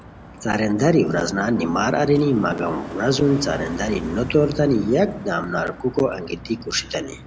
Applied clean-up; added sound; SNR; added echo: none; Car passing by + Vehicle; 15 dB; none.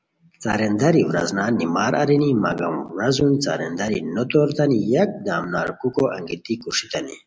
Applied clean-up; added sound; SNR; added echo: none; none; none; none.